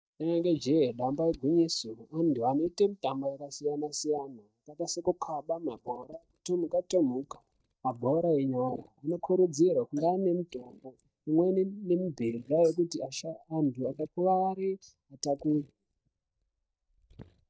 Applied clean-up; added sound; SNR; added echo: neural mask model DeepFilterNet 3.